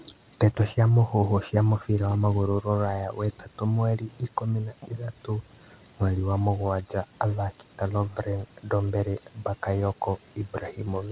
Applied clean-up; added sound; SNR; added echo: none; none; none; none.